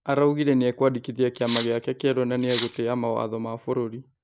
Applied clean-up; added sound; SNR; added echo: none; Cutlery, silverware; 11 dB; none.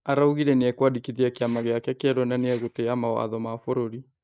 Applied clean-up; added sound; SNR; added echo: neural mask model RNNoise.